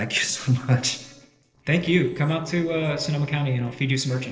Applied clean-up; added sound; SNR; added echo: neural separator model SepFormer DNS4.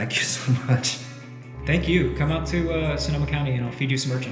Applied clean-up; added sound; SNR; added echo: none; Bowed string instrument; 8 dB; reverberation time 1.4 s.